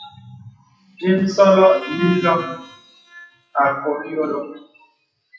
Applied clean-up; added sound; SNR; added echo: classical method WPE with log-MMSE.